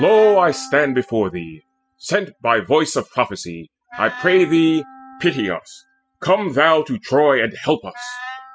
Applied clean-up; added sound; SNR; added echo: classical method spectral subtraction.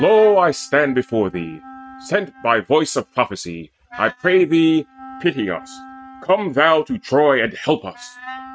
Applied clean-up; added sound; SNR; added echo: neural mask model RNNoise.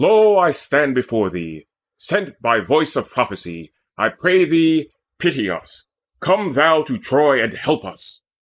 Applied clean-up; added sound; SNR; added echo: neural mask model Resemble Enhance denoiser.